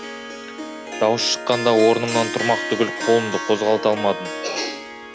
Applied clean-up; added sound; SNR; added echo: none; Harp; 8 dB; none.